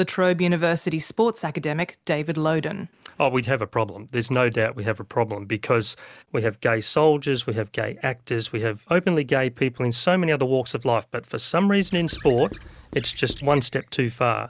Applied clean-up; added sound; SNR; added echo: none; Squeak / Writing; 17 dB; none.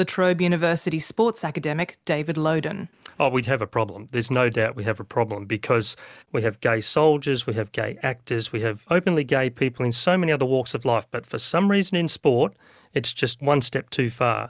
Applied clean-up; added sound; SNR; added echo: none; none; none; none.